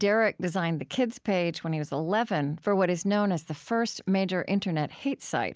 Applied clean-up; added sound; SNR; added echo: none; none; none; none.